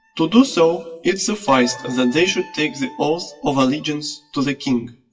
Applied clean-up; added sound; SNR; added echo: classical method WPE with log-MMSE.